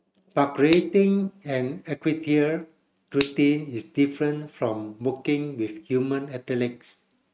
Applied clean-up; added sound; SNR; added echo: neural mask model RNNoise.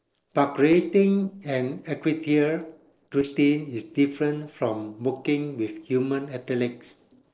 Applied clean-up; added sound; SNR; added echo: neural separator model SepFormer DNS4.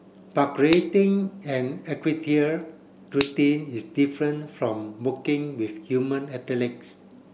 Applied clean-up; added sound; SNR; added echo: none; Finger snapping; 14 dB; none.